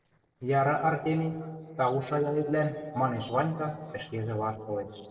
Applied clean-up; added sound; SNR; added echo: neural separator model SepFormer DNS4.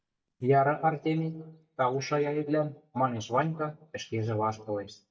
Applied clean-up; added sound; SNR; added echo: neural mask model DeepFilterNet 3.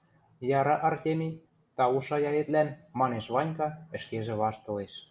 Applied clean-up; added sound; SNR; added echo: none; none; none; none.